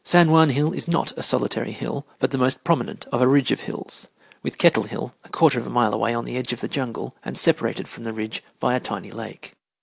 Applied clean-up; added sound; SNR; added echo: none; none; none; none.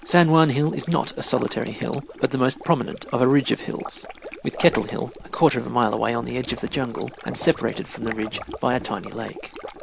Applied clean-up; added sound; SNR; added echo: none; Stream; 14 dB; none.